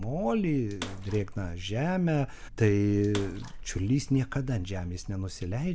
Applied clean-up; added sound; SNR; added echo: none; Bathtub (filling or washing) / Water / Splash, splatter; 20 dB; none.